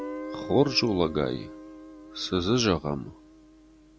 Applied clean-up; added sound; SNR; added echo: none; Guitar; 13 dB; none.